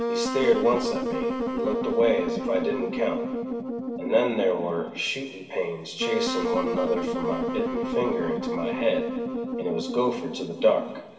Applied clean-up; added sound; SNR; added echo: none; Wind instrument, woodwind instrument; 2 dB; reverberation time 2.9 s.